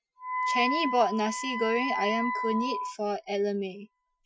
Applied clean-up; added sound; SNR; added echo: classical method Wiener filter.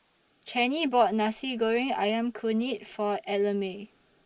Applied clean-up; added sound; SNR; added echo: neural mask model Resemble Enhance denoiser.